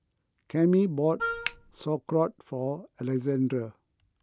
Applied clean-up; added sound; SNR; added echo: none; Wind instrument, woodwind instrument + Finger snapping; 5 dB; none.